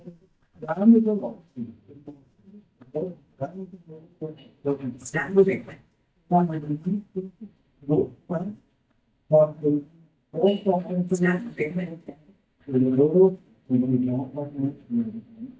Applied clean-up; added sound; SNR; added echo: neural mask model DeepFilterNet 3.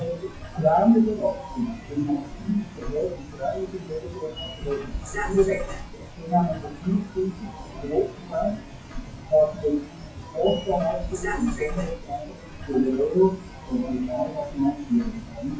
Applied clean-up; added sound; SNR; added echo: classical method WPE with log-MMSE.